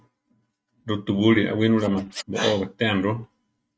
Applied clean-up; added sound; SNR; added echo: neural mask model RNNoise.